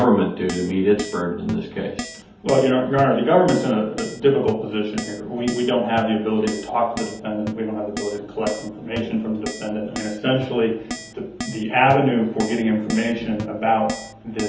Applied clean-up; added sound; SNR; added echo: none; Keyboard (musical); 14 dB; reverberation time 0.6 s.